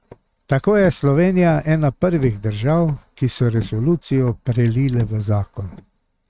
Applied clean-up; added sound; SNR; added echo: neural mask model RNNoise.